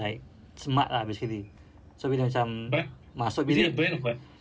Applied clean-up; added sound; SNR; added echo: none; none; none; none.